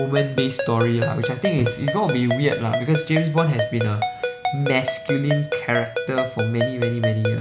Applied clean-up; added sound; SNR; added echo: none; Ringtone; 4 dB; none.